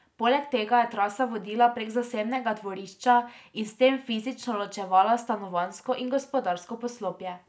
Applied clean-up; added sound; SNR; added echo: none; none; none; none.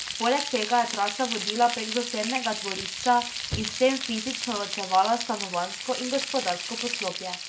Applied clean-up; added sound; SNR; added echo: none; Frying (food); 6 dB; none.